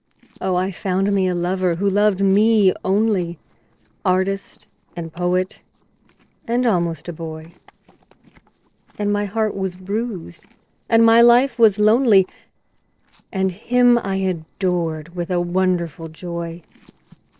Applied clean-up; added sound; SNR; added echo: neural separator model SepFormer DNS4.